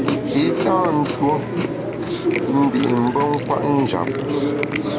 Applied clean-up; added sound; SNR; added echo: none; Chewing, mastication; 1 dB; none.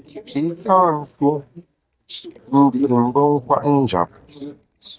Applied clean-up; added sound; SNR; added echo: neural mask model DeepFilterNet 3.